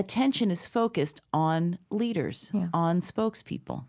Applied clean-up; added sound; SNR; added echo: none; none; none; none.